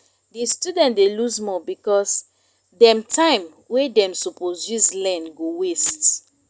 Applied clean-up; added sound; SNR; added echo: none; none; none; none.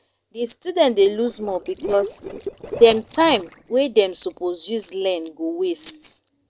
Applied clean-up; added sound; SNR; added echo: neural separator model SepFormer DNS4.